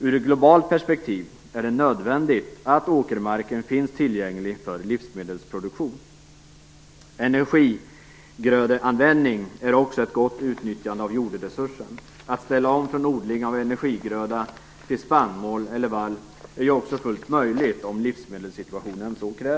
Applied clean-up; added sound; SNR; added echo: none; none; none; none.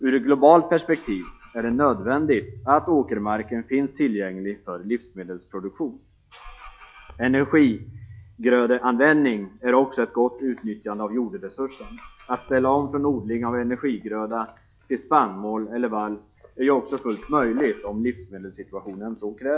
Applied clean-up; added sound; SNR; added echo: classical method log-MMSE.